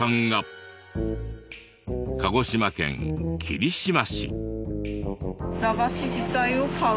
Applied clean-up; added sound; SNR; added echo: none; none; none; none.